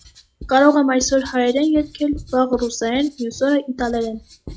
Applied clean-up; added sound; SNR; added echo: classical method log-MMSE.